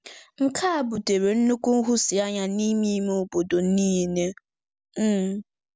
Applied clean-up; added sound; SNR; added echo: none; none; none; none.